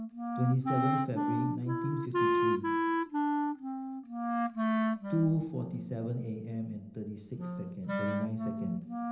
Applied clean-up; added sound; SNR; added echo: none; Wind instrument, woodwind instrument; -2 dB; reverberation time 1.0 s.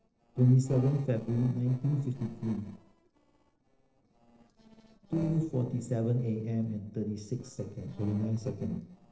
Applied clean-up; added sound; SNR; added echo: neural separator model SepFormer DNS4.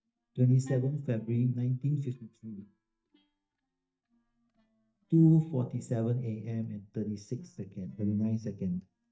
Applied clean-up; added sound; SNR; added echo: neural mask model DeepFilterNet 3.